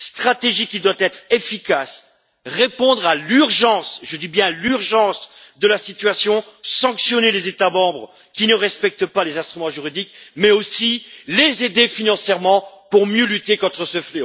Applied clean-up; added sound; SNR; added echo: none; none; none; none.